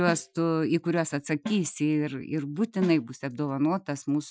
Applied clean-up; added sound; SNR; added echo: classical method Wiener filter.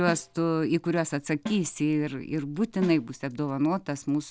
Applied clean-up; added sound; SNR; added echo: none; Snare drum; 16 dB; none.